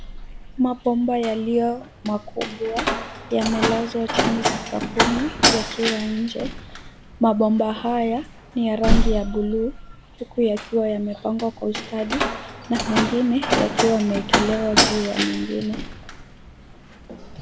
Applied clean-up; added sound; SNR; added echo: none; Slam; 1 dB; none.